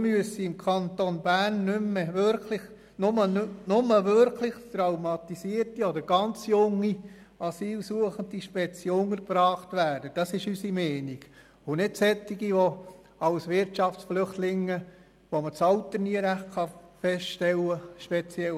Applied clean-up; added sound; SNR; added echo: none; none; none; none.